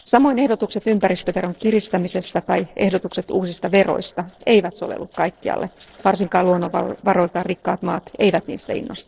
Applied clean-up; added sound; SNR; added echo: neural separator model SepFormer DNS4.